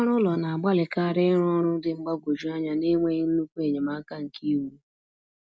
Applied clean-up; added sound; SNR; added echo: none; none; none; none.